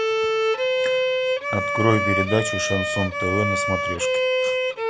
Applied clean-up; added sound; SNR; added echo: none; Bowed string instrument; -4 dB; none.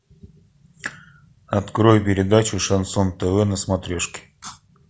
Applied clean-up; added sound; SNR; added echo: none; none; none; none.